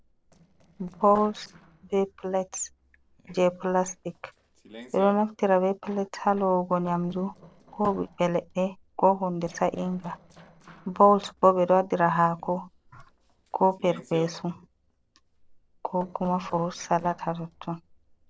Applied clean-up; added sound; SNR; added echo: neural separator model SepFormer DNS4.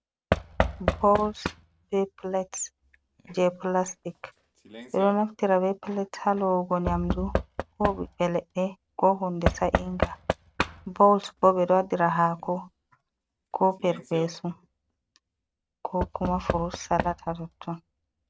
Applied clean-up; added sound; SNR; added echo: neural mask model RNNoise.